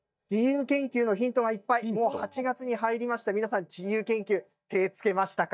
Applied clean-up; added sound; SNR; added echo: neural mask model DeepFilterNet 3.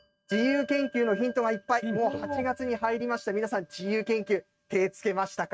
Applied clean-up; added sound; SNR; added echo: neural mask model RNNoise.